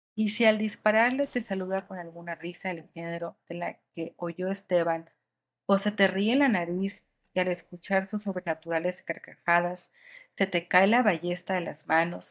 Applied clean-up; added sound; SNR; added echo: neural mask model DeepFilterNet 3.